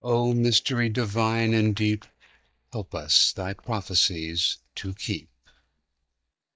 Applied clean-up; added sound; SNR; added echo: neural mask model DeepFilterNet 3.